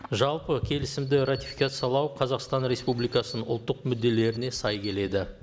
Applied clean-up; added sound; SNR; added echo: none; Alarm; 18 dB; none.